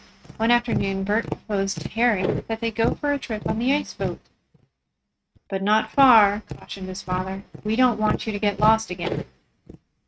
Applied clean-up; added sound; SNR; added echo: neural mask model RNNoise.